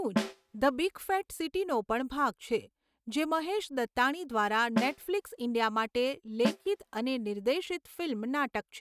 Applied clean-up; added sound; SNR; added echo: neural mask model RNNoise.